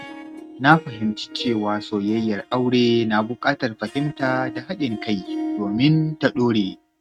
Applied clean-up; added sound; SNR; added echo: neural mask model RNNoise.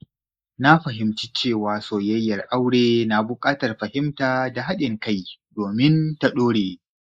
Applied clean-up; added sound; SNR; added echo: neural mask model Resemble Enhance denoiser.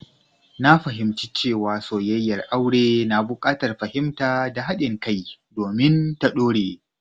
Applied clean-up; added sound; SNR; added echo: none; none; none; none.